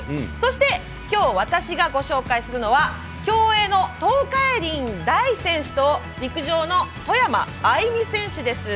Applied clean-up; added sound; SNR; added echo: none; none; none; none.